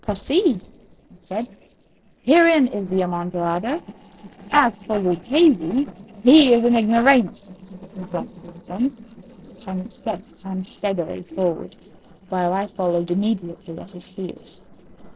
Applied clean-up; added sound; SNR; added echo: neural separator model SepFormer DNS4.